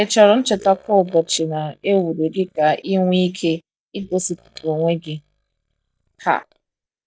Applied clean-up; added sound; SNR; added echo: neural mask model DeepFilterNet 3.